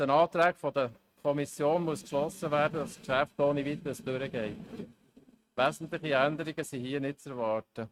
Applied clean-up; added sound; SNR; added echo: neural mask model RNNoise.